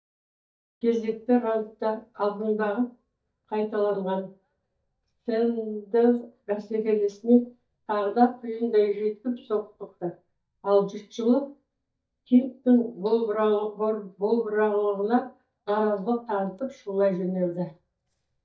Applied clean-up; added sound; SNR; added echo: neural mask model DeepFilterNet 3.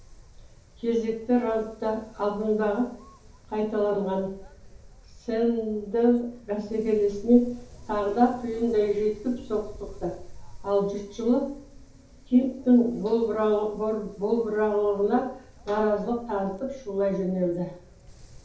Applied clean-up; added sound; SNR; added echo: none; Wind; 20 dB; reverberation time 0.6 s.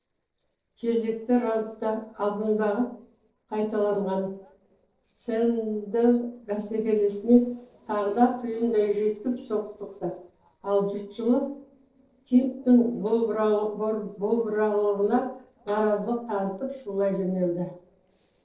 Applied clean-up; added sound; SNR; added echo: neural separator model SepFormer DNS4.